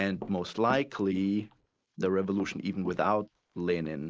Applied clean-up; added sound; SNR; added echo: neural mask model Resemble Enhance denoiser.